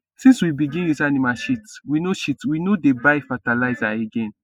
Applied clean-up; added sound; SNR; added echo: classical method spectral subtraction.